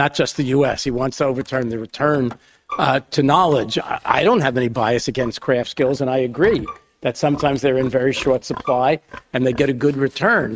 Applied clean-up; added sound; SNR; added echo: neural mask model RNNoise.